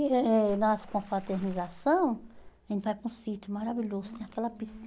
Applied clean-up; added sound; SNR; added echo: none; Water / Splash, splatter; 16 dB; none.